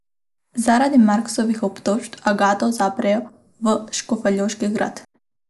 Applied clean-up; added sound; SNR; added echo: neural mask model Resemble Enhance denoiser.